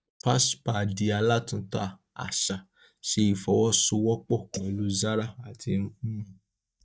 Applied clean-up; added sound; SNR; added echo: neural mask model DeepFilterNet 3.